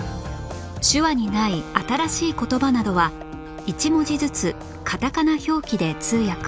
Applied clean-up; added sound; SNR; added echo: none; Wind instrument, woodwind instrument; 15 dB; none.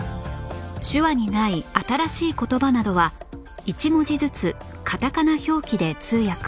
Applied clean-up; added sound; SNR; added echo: none; none; none; none.